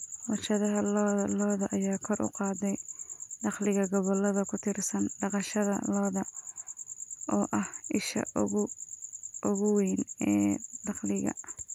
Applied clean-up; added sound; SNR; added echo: none; none; none; none.